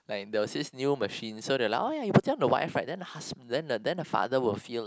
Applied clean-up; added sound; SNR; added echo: none; none; none; none.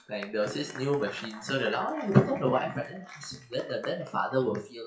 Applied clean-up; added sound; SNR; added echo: classical method WPE with log-MMSE.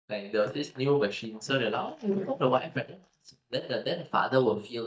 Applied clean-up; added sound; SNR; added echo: neural mask model DeepFilterNet 3.